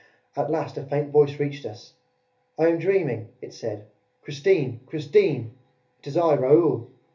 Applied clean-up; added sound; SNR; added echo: none; none; none; reverberation time 0.3 s.